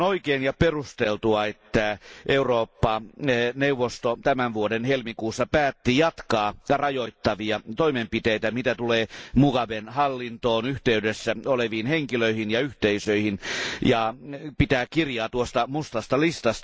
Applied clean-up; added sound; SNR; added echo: none; none; none; none.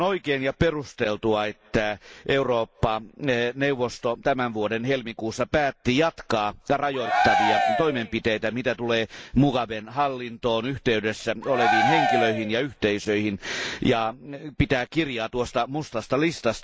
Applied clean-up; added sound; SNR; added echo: none; Cheering; -1 dB; none.